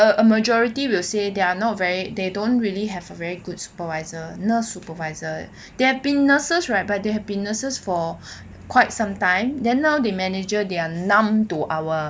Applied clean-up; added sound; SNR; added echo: none; none; none; none.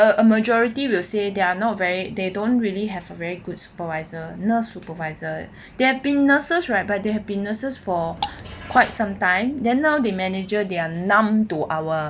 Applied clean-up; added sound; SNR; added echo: none; Drip / Water; 11 dB; none.